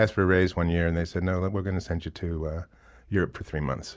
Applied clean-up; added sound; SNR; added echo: none; none; none; none.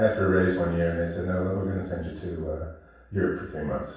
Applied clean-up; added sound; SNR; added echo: none; none; none; reverberation time 0.7 s.